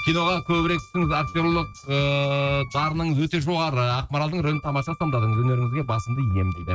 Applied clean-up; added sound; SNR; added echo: neural mask model RNNoise.